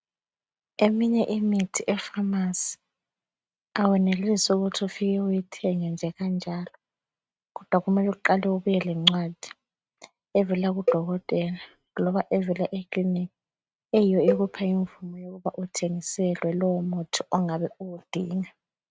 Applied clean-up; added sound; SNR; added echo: neural mask model RNNoise.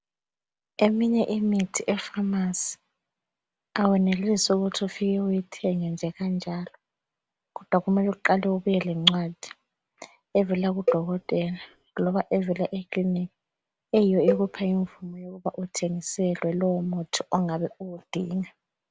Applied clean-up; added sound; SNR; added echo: none; Cowbell; 6 dB; none.